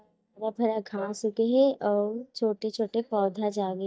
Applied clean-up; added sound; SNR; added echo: neural mask model DeepFilterNet 3.